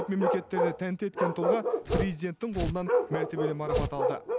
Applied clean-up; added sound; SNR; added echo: none; Tearing + Bark; -3 dB; none.